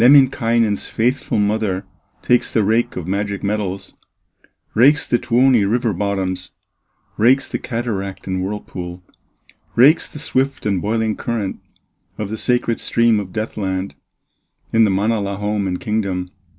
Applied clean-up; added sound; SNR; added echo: none; none; none; none.